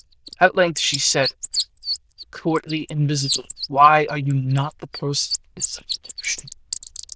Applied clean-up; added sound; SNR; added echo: neural diffusion model UNIVERSE++.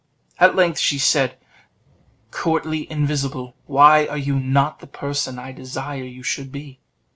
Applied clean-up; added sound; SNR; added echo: none; none; none; none.